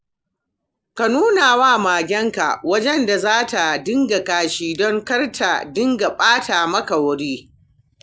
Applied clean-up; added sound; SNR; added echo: none; none; none; none.